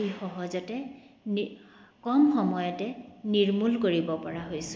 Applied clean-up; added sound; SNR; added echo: none; none; none; none.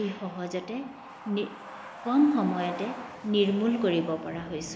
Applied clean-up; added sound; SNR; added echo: none; Truck; 14 dB; none.